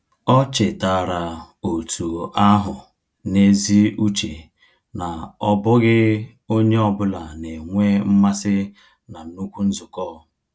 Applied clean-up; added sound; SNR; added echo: none; none; none; none.